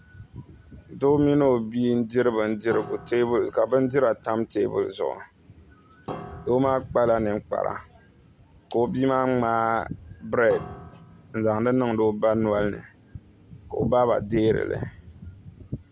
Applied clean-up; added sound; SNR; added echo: none; Piano; 18 dB; none.